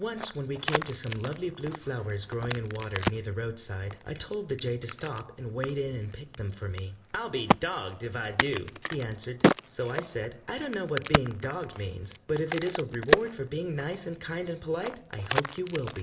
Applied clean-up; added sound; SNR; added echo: none; Crack; 0 dB; reverberation time 1.8 s.